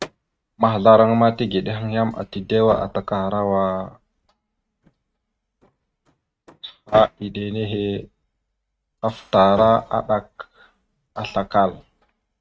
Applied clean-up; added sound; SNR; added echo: neural mask model RNNoise.